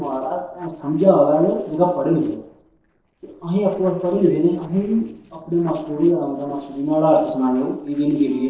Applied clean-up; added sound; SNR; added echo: neural separator model SepFormer DNS4.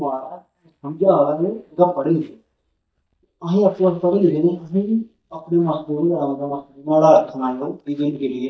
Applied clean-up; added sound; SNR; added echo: neural mask model DeepFilterNet 3.